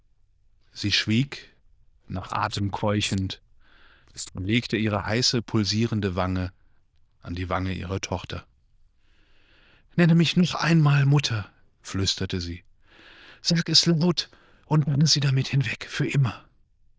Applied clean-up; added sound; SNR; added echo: neural diffusion model UNIVERSE++.